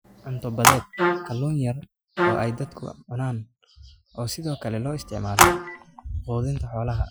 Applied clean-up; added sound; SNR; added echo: classical method Wiener filter.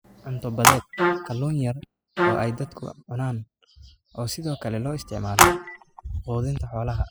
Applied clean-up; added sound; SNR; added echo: classical method spectral subtraction.